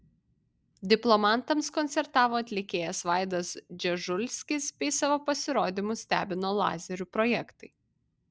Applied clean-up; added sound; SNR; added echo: none; none; none; none.